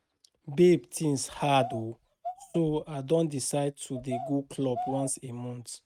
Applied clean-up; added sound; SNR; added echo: neural mask model RNNoise.